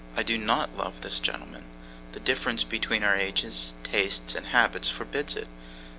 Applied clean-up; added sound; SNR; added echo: none; Bus; 18 dB; none.